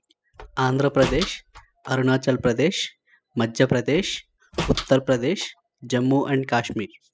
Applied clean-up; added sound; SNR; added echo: classical method spectral subtraction.